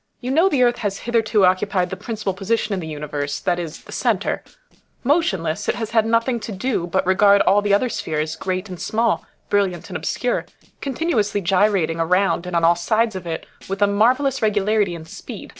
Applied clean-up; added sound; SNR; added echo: neural separator model SepFormer DNS4.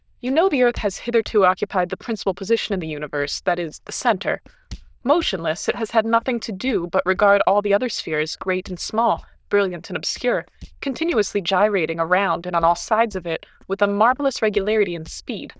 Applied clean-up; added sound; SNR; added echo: neural diffusion model UNIVERSE++.